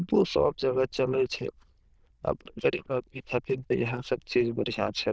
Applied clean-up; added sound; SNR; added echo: neural diffusion model UNIVERSE++.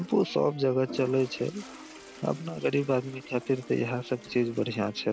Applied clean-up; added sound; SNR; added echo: none; Toilet flush + Piano; 17 dB; none.